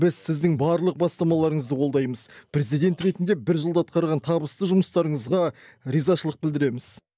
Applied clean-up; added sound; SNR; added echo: neural mask model DeepFilterNet 3.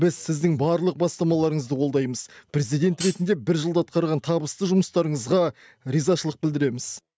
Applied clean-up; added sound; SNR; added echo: neural mask model RNNoise.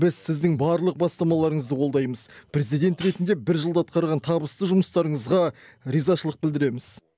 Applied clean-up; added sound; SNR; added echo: none; Hi-hat; 11 dB; none.